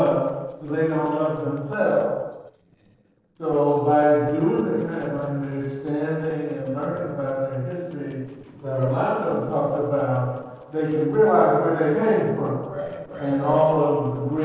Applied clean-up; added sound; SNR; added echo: neural separator model SepFormer DNS4.